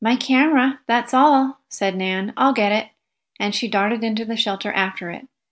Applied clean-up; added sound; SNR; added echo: none; none; none; none.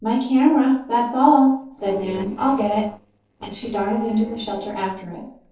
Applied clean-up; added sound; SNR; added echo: neural separator model SepFormer DNS4.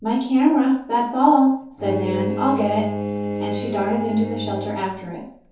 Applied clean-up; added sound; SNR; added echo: none; Bowed string instrument; 8 dB; reverberation time 0.6 s.